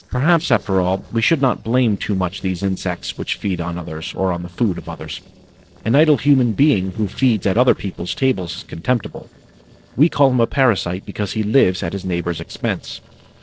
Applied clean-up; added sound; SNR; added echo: neural separator model SepFormer DNS4.